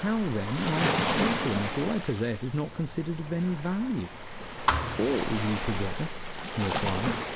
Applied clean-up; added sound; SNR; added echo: none; Waves, surf + Thump, thud; 2 dB; none.